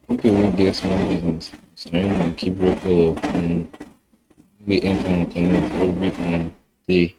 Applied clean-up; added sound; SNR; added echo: neural mask model RNNoise.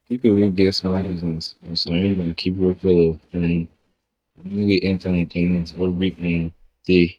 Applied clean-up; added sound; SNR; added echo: neural mask model DeepFilterNet 3.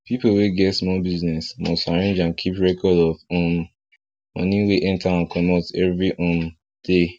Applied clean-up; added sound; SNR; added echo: none; none; none; none.